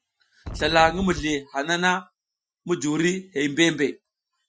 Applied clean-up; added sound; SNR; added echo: classical method Wiener filter.